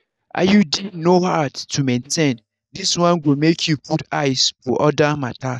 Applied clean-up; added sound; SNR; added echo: neural mask model DeepFilterNet 3.